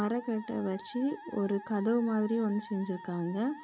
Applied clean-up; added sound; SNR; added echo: none; Musical instrument; 17 dB; none.